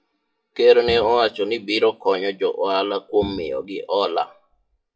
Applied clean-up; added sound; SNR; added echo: classical method WPE with log-MMSE.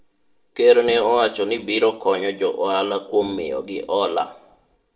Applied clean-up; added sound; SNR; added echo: neural separator model SepFormer DNS4.